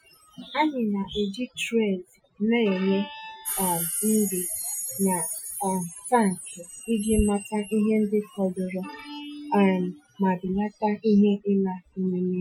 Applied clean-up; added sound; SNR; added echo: classical method Wiener filter.